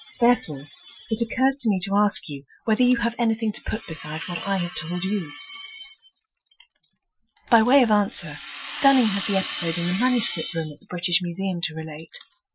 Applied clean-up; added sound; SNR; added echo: classical method Wiener filter.